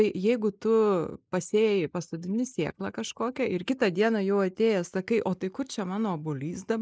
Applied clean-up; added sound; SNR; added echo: neural mask model Resemble Enhance denoiser.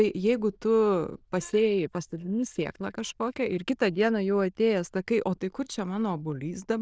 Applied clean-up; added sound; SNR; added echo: neural diffusion model UNIVERSE++.